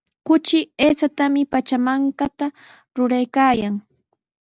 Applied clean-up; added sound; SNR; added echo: none; none; none; none.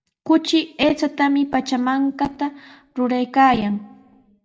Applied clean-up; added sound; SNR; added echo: none; none; none; reverberation time 0.5 s.